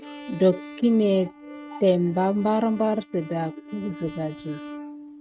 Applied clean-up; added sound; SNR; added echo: neural mask model RNNoise.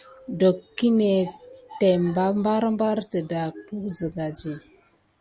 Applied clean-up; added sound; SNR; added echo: none; none; none; none.